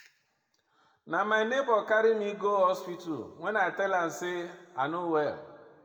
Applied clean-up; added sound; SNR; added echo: none; none; none; reverberation time 1.2 s.